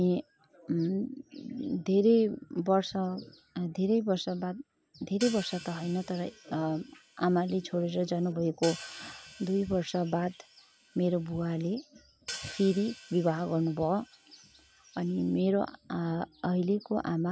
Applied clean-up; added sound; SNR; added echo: none; Hi-hat; 18 dB; none.